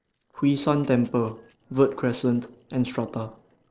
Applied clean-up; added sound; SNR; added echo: neural separator model SepFormer DNS4.